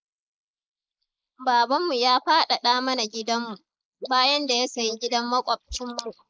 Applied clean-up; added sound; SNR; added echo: neural mask model Resemble Enhance denoiser.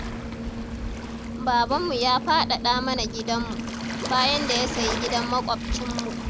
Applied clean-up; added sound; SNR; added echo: none; Waves, surf; 4 dB; none.